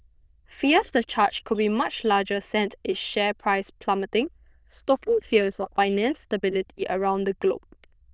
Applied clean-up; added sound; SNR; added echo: neural diffusion model UNIVERSE++.